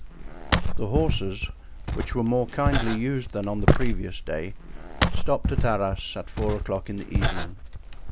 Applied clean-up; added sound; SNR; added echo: none; Walk, footsteps; -3 dB; none.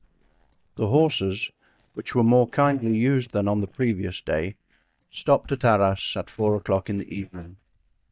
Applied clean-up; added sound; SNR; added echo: neural mask model DeepFilterNet 3.